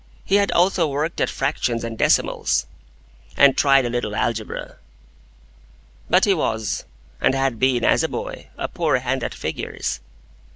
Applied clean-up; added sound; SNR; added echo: none; none; none; none.